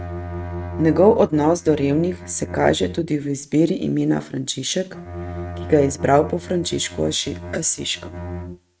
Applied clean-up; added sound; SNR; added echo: neural mask model RNNoise.